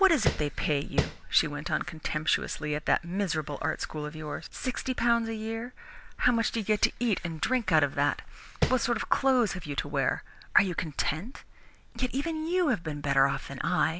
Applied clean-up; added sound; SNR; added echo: none; Tap; 2 dB; none.